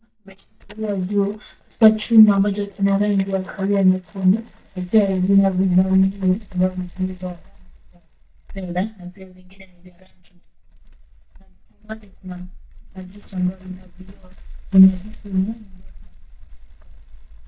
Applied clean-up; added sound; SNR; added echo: neural mask model DeepFilterNet 3.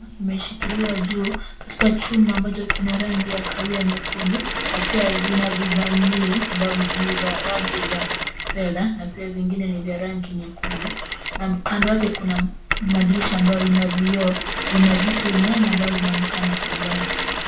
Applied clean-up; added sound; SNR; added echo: none; Mechanisms; 4 dB; reverberation time 0.4 s.